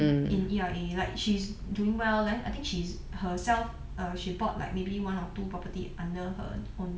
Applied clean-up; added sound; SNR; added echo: none; none; none; none.